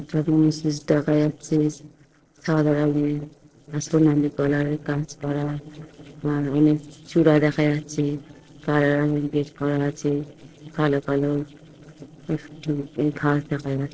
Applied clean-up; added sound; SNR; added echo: neural separator model SepFormer DNS4.